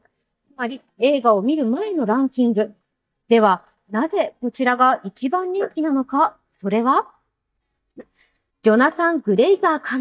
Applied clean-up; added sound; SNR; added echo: neural mask model DeepFilterNet 3.